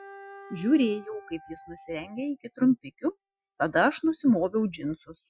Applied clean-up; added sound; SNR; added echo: classical method Wiener filter.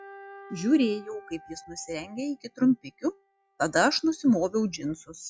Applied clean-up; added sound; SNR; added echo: classical method log-MMSE.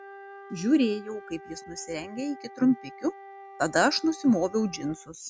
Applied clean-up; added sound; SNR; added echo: none; Wind instrument, woodwind instrument; 18 dB; none.